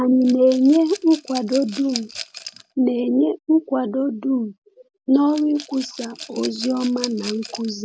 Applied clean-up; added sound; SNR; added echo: none; Rattle / Glass; 16 dB; none.